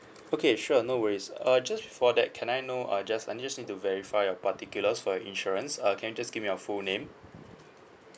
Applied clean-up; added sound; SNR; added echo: none; none; none; none.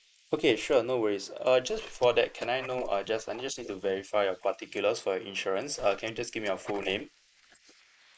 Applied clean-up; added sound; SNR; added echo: neural mask model Resemble Enhance denoiser.